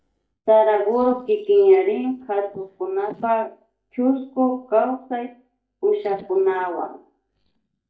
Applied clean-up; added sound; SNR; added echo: neural mask model DeepFilterNet 3.